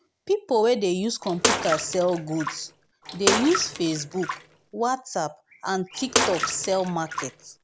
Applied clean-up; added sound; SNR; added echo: none; Bathtub (filling or washing) / Water / Splash, splatter; 2 dB; none.